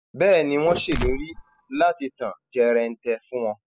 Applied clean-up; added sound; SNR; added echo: classical method spectral subtraction.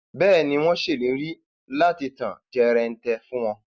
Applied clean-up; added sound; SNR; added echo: none; none; none; none.